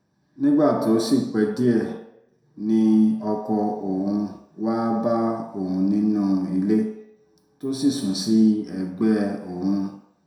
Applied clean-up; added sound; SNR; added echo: none; none; none; reverberation time 0.5 s.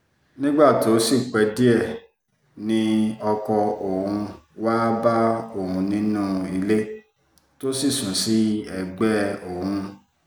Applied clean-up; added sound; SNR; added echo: none; none; none; none.